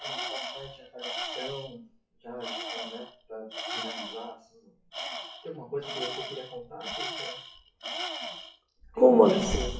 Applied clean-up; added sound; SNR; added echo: classical method WPE with log-MMSE.